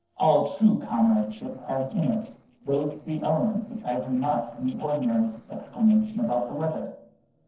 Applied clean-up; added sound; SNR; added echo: neural separator model SepFormer DNS4.